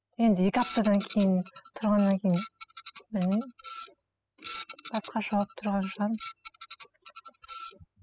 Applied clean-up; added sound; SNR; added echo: classical method spectral subtraction.